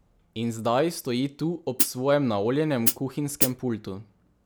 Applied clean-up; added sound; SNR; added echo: none; Hi-hat; -2 dB; none.